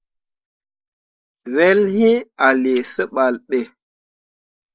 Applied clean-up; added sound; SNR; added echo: neural mask model Resemble Enhance denoiser.